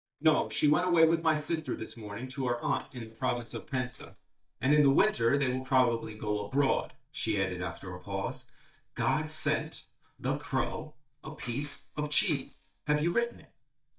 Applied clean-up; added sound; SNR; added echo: neural mask model DeepFilterNet 3.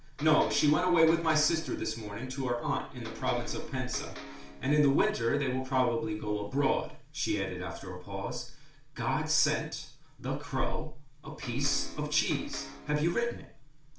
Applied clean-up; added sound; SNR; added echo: none; Electric guitar; 15 dB; reverberation time 0.4 s.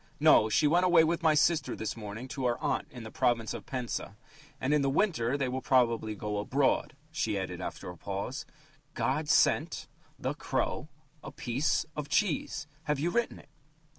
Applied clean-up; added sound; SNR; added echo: none; none; none; none.